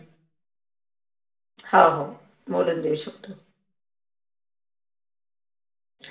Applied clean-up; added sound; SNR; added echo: none; none; none; reverberation time 0.4 s.